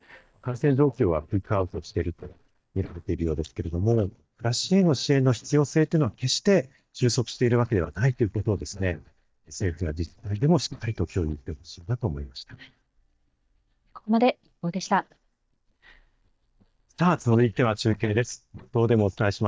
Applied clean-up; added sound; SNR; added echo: neural mask model DeepFilterNet 3.